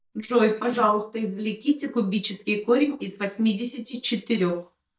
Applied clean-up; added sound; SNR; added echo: neural mask model DeepFilterNet 3.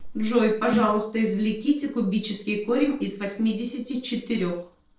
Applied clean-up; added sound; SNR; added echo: neural separator model SepFormer DNS4.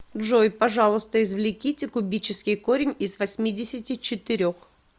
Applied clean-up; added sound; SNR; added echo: none; none; none; none.